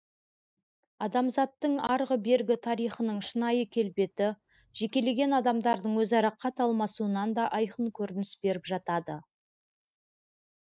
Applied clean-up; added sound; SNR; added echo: neural mask model Resemble Enhance denoiser.